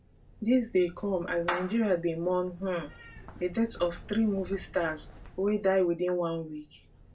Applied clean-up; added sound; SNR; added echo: none; Meow / Clapping; 15 dB; reverberation time 0.2 s.